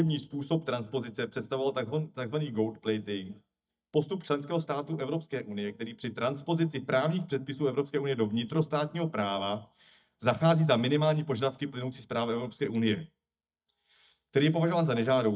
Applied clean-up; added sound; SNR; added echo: neural mask model DeepFilterNet 3.